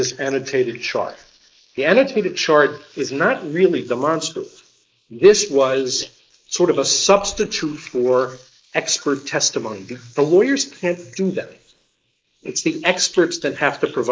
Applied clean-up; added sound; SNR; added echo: neural mask model Resemble Enhance denoiser.